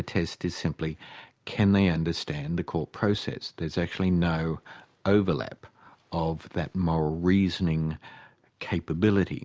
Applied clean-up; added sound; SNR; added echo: none; none; none; none.